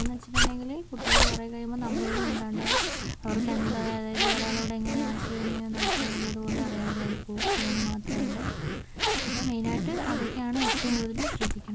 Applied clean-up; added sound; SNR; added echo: none; Zipper (clothing); -3 dB; none.